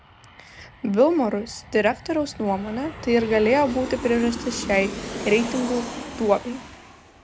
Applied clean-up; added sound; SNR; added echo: none; Aircraft; 12 dB; none.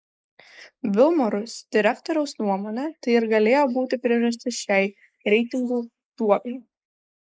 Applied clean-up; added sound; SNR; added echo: neural mask model Resemble Enhance denoiser.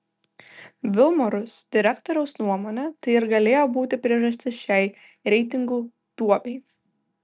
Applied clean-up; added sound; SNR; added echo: none; none; none; none.